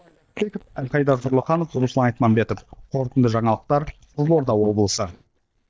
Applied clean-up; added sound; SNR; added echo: neural mask model DeepFilterNet 3.